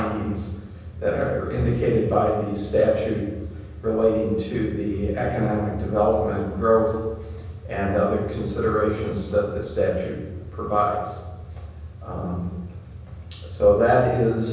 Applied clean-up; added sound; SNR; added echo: none; none; none; reverberation time 1.1 s.